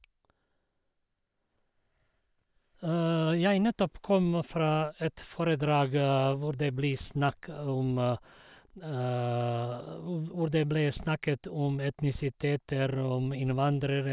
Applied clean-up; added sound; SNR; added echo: none; none; none; none.